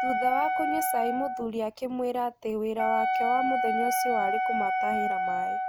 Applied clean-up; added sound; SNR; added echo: none; Wind instrument, woodwind instrument; -3 dB; none.